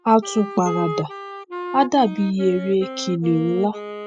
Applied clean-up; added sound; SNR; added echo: classical method spectral subtraction.